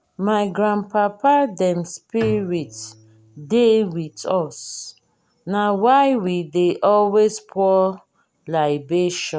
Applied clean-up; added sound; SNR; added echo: none; Bowed string instrument; 20 dB; none.